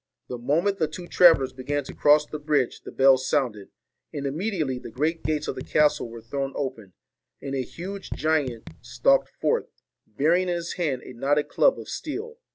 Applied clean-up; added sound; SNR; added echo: none; Raindrop / Drip; 14 dB; none.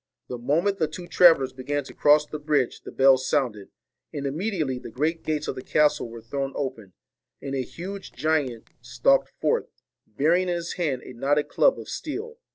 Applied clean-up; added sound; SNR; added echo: neural separator model SepFormer DNS4.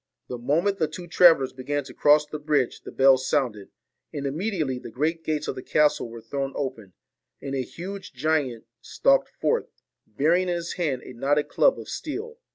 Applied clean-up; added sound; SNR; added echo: none; none; none; none.